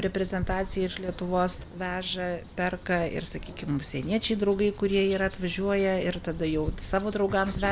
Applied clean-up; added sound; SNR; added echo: none; Bird vocalization, bird call, bird song; 16 dB; none.